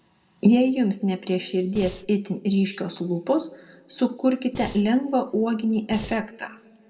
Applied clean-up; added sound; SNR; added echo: none; Breathing; 14 dB; reverberation time 1.6 s.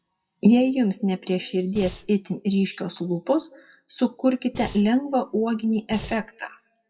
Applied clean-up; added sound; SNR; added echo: classical method WPE with log-MMSE.